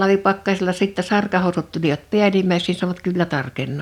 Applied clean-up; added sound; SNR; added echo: none; none; none; none.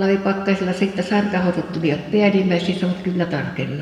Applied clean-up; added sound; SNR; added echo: none; none; none; reverberation time 1.9 s.